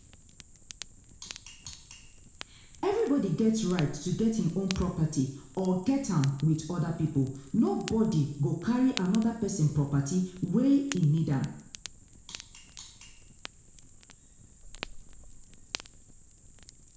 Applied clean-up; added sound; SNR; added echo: none; Fire; 17 dB; reverberation time 0.6 s.